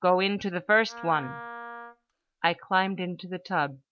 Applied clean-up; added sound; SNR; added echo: none; Wind instrument, woodwind instrument; 15 dB; none.